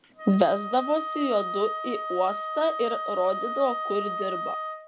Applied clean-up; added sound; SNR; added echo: none; Wind instrument, woodwind instrument; 5 dB; none.